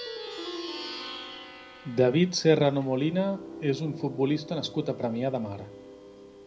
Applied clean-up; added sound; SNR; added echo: none; Plucked string instrument; 13 dB; reverberation time 0.5 s.